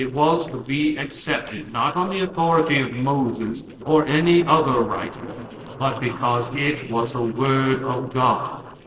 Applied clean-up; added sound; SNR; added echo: neural separator model SepFormer DNS4.